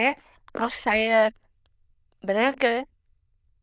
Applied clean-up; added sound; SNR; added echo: neural diffusion model UNIVERSE++.